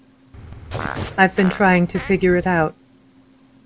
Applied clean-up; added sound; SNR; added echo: none; Fart; 11 dB; none.